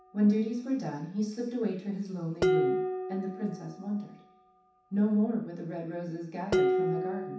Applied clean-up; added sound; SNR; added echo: none; Dishes, pots, and pans; 2 dB; reverberation time 0.7 s.